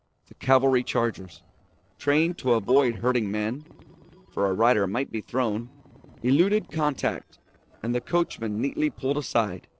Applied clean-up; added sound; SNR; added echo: neural separator model SepFormer DNS4.